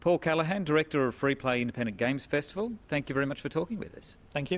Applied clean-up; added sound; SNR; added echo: none; none; none; none.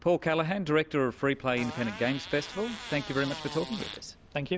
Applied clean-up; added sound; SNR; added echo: none; Fart; 12 dB; none.